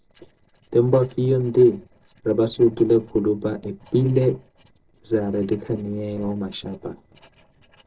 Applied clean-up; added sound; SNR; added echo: neural separator model SepFormer DNS4.